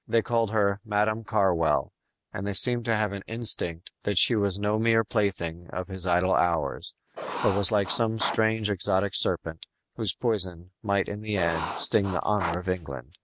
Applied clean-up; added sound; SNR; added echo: none; Writing; 8 dB; none.